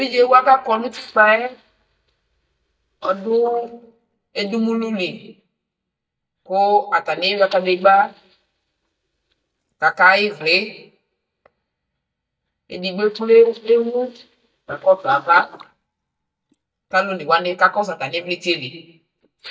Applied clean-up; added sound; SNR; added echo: neural mask model DeepFilterNet 3.